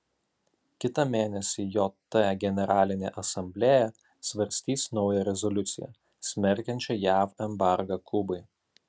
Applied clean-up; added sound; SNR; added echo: none; none; none; none.